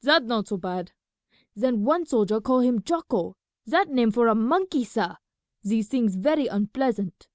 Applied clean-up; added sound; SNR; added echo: none; none; none; none.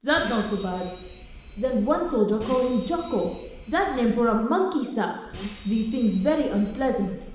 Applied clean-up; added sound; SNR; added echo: none; Bus; 14 dB; reverberation time 1.1 s.